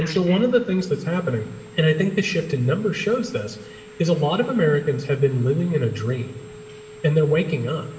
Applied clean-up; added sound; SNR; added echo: none; Telephone; 20 dB; reverberation time 2.7 s.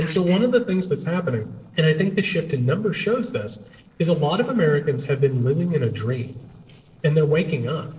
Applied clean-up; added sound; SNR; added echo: neural separator model SepFormer DNS4.